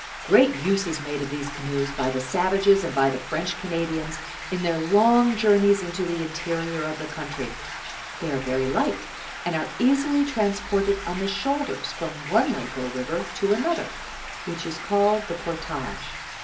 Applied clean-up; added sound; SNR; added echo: none; Stream; 11 dB; reverberation time 0.3 s.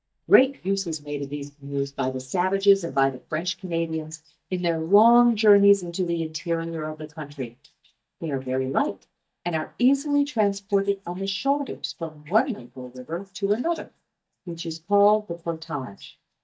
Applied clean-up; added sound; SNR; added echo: neural mask model DeepFilterNet 3.